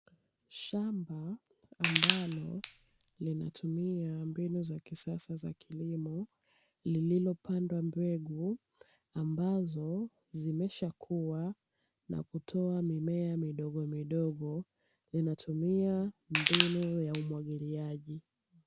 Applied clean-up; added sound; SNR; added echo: none; Crushing; -3 dB; none.